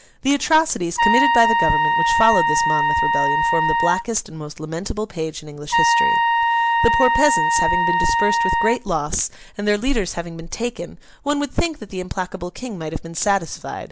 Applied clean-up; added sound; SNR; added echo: none; Trumpet; -4 dB; none.